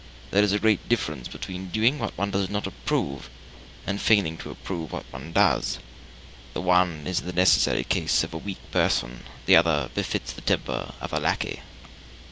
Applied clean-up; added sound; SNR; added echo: none; none; none; none.